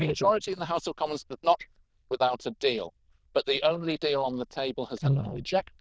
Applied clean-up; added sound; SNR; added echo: neural diffusion model UNIVERSE++.